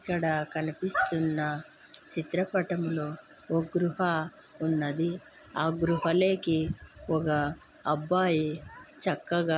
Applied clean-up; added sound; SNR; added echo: none; none; none; none.